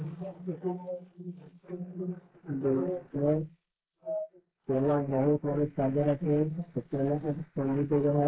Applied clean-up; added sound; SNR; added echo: neural mask model Resemble Enhance denoiser.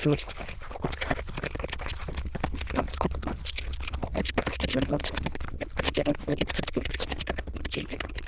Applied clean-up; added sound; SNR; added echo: neural diffusion model UNIVERSE++.